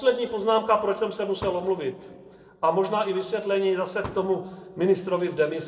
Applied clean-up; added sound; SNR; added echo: neural separator model SepFormer DNS4.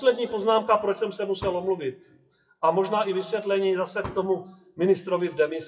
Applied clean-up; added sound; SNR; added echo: classical method WPE with log-MMSE.